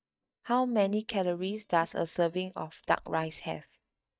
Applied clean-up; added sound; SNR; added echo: neural mask model DeepFilterNet 3.